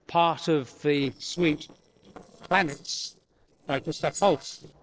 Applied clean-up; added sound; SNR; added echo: neural separator model SepFormer DNS4.